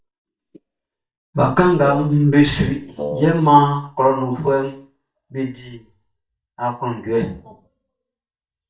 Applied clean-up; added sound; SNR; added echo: neural mask model DeepFilterNet 3.